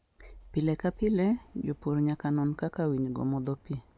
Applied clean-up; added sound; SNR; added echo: none; none; none; none.